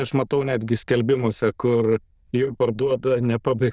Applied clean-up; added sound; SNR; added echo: neural diffusion model UNIVERSE++.